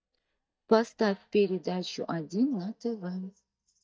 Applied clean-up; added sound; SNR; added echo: neural mask model DeepFilterNet 3.